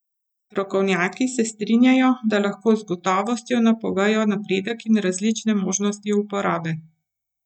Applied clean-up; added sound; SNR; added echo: neural mask model DeepFilterNet 3.